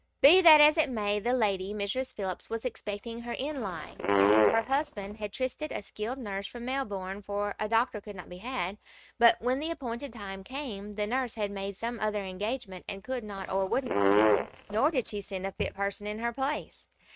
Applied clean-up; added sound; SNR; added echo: neural mask model RNNoise.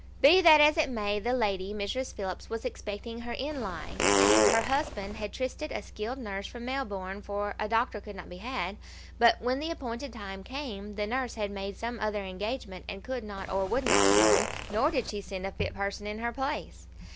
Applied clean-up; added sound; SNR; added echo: none; Fart; -3 dB; none.